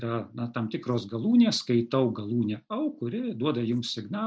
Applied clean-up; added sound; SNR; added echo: none; none; none; none.